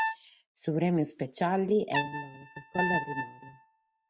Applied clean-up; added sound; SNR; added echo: neural mask model RNNoise.